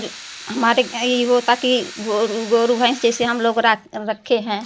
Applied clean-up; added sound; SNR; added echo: none; Drill; 17 dB; none.